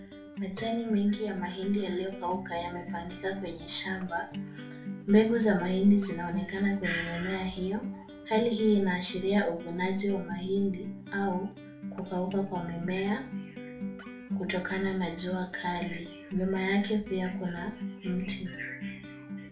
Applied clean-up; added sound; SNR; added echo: none; Acoustic guitar; 10 dB; reverberation time 0.3 s.